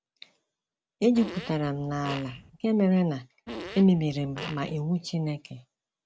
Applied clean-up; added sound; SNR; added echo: none; Fart; 13 dB; none.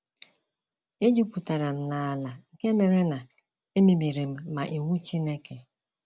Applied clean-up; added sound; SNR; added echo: none; none; none; none.